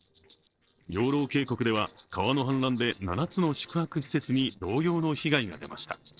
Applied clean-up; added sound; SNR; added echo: neural separator model SepFormer DNS4.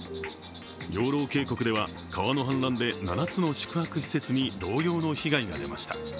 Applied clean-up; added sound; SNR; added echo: none; Insect; 18 dB; none.